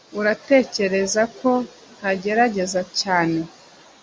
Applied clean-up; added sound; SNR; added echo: none; none; none; none.